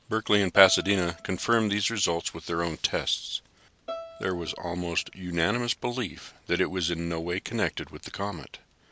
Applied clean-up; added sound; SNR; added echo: none; Bowed string instrument; 17 dB; none.